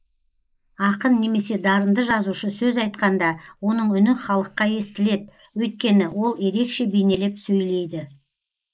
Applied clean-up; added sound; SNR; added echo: neural mask model Resemble Enhance denoiser.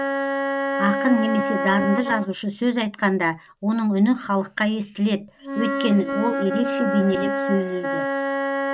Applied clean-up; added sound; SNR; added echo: neural mask model RNNoise.